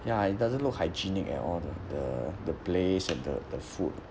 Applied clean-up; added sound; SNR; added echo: none; none; none; none.